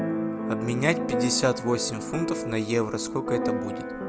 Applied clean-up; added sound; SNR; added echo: none; Keyboard (musical); 1 dB; none.